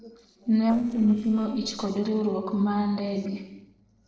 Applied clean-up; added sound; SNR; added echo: neural separator model SepFormer DNS4.